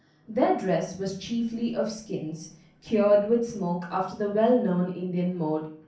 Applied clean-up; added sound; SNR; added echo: none; none; none; reverberation time 0.6 s.